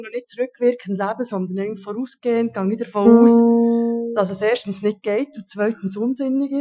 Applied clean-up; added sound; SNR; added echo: classical method Wiener filter.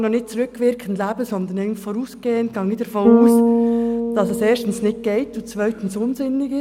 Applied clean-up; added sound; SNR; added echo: none; Bass guitar; 0 dB; none.